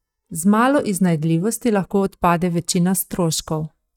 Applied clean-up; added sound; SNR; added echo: neural mask model DeepFilterNet 3.